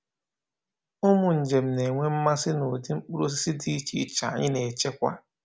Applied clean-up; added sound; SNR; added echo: none; none; none; none.